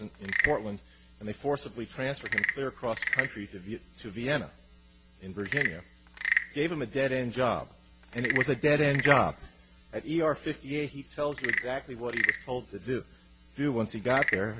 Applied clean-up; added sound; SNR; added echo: none; Wood / Percussion / Frog; 4 dB; none.